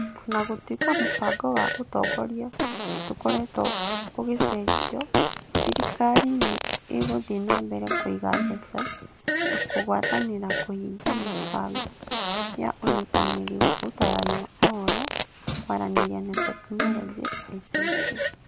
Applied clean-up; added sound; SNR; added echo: none; Fart; -3 dB; none.